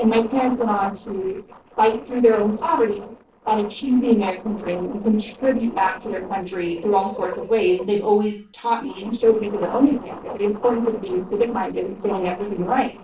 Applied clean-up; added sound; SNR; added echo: neural separator model SepFormer DNS4.